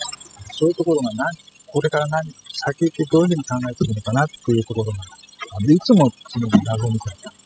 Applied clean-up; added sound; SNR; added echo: classical method spectral subtraction.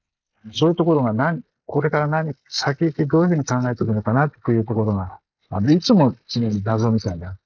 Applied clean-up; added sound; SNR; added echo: neural mask model Resemble Enhance denoiser.